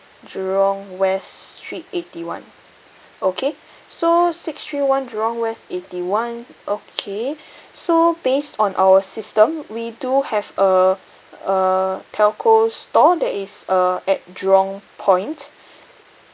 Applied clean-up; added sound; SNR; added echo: none; none; none; none.